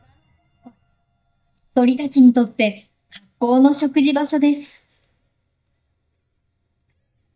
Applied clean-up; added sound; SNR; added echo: neural mask model DeepFilterNet 3.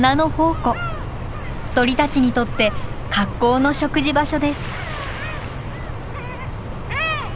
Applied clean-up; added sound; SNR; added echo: none; none; none; none.